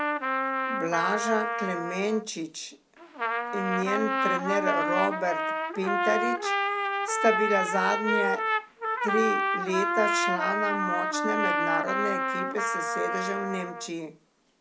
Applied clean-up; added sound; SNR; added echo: none; Trumpet; -2 dB; none.